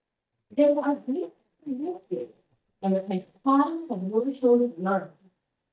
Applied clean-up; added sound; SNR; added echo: neural mask model DeepFilterNet 3.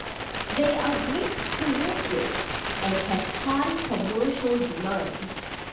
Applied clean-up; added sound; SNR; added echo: none; Bird; 3 dB; reverberation time 0.9 s.